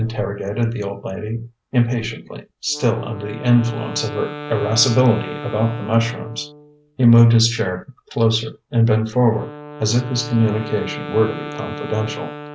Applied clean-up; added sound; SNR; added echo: none; Wind instrument, woodwind instrument; 14 dB; none.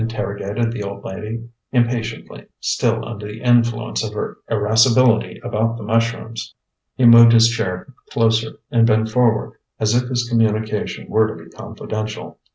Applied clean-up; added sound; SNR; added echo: none; none; none; none.